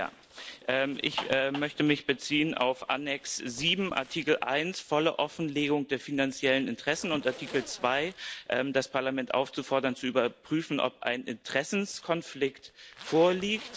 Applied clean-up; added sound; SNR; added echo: none; Zipper (clothing); 20 dB; none.